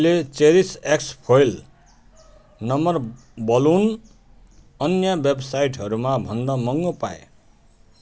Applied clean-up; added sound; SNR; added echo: none; none; none; none.